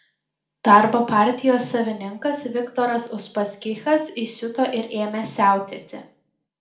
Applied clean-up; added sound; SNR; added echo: none; none; none; reverberation time 0.4 s.